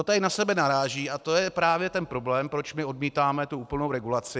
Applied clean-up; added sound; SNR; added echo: none; none; none; none.